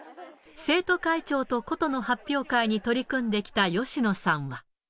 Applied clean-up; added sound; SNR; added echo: none; none; none; none.